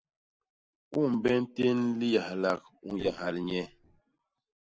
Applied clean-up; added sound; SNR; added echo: neural separator model SepFormer DNS4.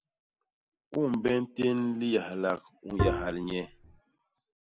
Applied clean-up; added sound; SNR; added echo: none; Bowed string instrument; 1 dB; none.